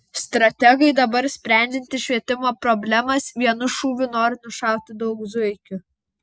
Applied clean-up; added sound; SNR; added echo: none; none; none; none.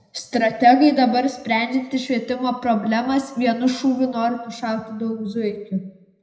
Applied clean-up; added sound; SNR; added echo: none; none; none; reverberation time 0.7 s.